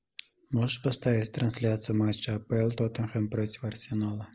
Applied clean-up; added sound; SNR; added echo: neural mask model Resemble Enhance denoiser.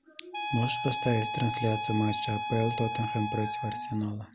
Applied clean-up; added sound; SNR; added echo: none; Wind instrument, woodwind instrument; 5 dB; none.